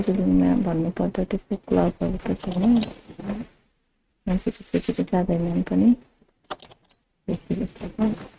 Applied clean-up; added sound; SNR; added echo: neural mask model RNNoise.